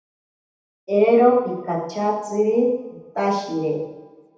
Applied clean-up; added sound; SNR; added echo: none; none; none; reverberation time 0.9 s.